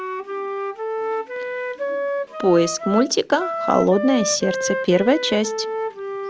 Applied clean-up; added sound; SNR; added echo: none; Wind instrument, woodwind instrument; 4 dB; none.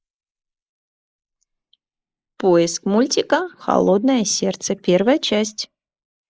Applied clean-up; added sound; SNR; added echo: neural mask model Resemble Enhance denoiser.